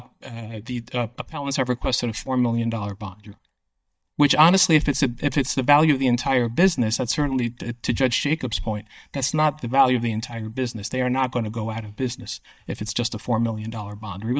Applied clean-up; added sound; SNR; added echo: neural mask model DeepFilterNet 3.